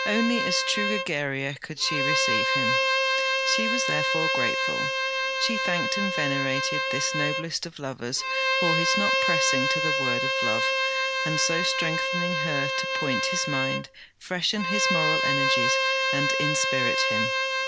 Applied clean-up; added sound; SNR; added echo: none; Bowed string instrument; -5 dB; none.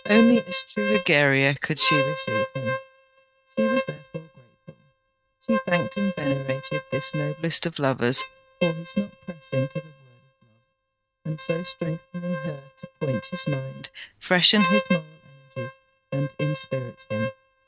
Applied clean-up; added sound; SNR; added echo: neural mask model RNNoise.